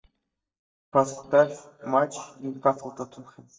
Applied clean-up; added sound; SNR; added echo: neural mask model DeepFilterNet 3.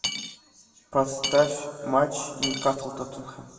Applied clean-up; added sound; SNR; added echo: none; Cutlery, silverware / Dishes, pots, and pans; 9 dB; reverberation time 1.8 s.